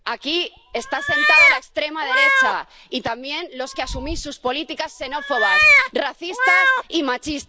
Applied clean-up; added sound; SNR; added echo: none; Meow; -5 dB; none.